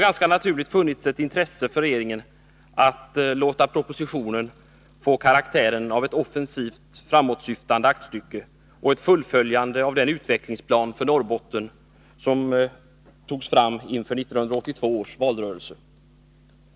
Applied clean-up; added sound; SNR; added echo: none; none; none; none.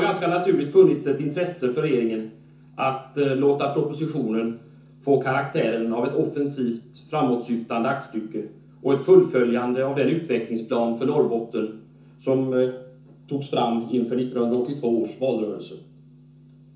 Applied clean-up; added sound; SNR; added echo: none; none; none; reverberation time 0.6 s.